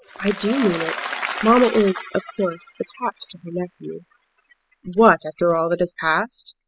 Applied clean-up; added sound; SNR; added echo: classical method spectral subtraction.